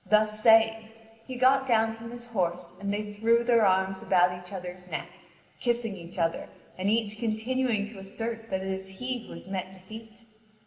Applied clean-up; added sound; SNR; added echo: none; none; none; reverberation time 1.5 s.